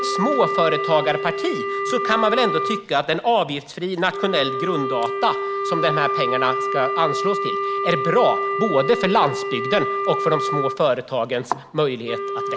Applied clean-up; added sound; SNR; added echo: none; Wind instrument, woodwind instrument; 3 dB; none.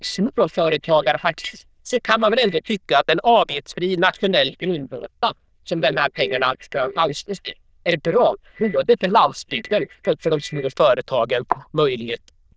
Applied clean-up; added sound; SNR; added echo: neural diffusion model UNIVERSE++.